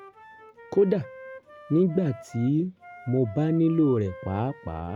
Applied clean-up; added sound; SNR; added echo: none; Wind instrument, woodwind instrument; 19 dB; none.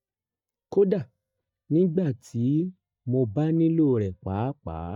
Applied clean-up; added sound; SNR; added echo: neural mask model DeepFilterNet 3.